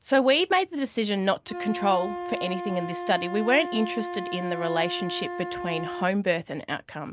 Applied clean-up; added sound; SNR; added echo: none; Wind instrument, woodwind instrument; 9 dB; none.